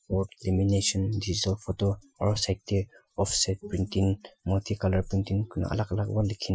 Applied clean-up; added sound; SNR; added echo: classical method Wiener filter.